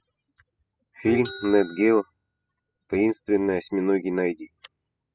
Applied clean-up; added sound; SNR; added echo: classical method spectral subtraction.